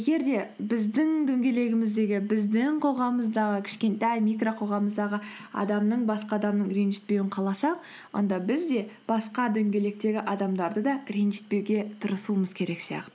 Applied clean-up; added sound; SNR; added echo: none; none; none; none.